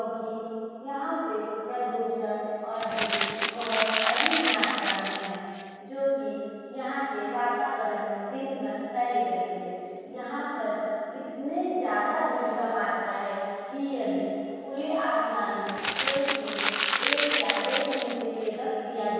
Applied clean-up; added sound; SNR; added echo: none; Crumpling, crinkling; -2 dB; reverberation time 2.2 s.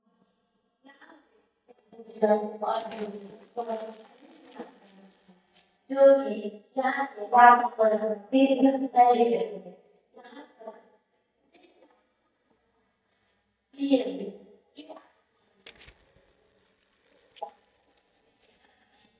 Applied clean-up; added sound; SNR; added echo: neural mask model DeepFilterNet 3.